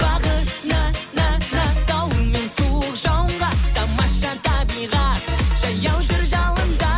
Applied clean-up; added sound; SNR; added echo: none; none; none; none.